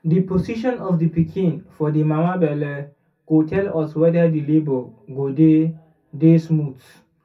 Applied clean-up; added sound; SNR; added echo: none; none; none; reverberation time 0.3 s.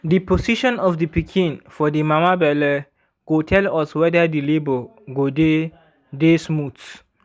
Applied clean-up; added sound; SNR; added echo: none; none; none; none.